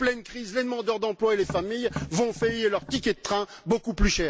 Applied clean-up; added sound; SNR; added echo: none; Tap; 12 dB; none.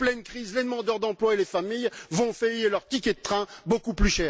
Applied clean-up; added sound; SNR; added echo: none; none; none; none.